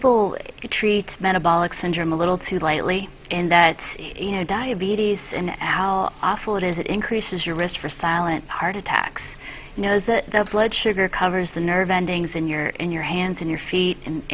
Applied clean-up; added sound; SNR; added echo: none; none; none; none.